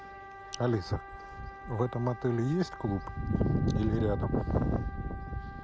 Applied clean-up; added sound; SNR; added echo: none; Wind instrument, woodwind instrument; 15 dB; none.